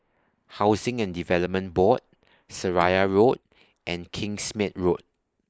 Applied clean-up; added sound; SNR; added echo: neural mask model Resemble Enhance denoiser.